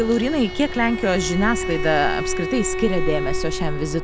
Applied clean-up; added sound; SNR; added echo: none; Bird + Bowed string instrument; 2 dB; none.